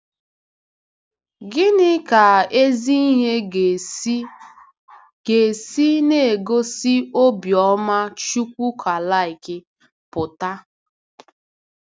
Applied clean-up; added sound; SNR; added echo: none; none; none; none.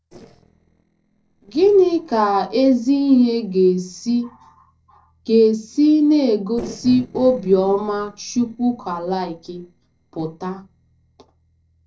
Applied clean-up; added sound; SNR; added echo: neural separator model SepFormer DNS4.